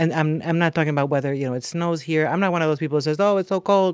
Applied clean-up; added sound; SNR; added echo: none; none; none; none.